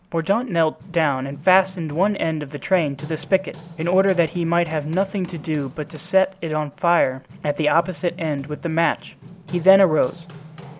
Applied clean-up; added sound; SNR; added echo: none; Run; 19 dB; none.